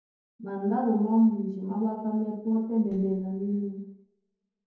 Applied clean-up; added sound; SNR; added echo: neural separator model SepFormer DNS4.